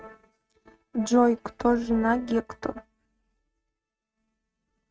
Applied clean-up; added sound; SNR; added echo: neural mask model RNNoise.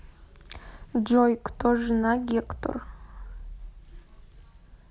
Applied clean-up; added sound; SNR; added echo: none; none; none; none.